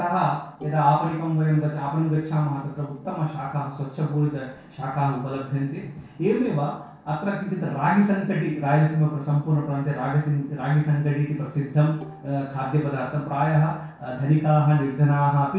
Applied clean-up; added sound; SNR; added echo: neural separator model SepFormer DNS4.